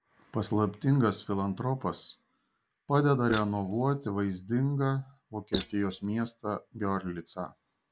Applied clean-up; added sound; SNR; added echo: neural mask model Resemble Enhance denoiser.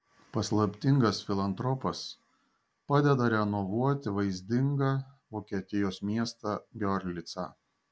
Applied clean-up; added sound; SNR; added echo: none; none; none; none.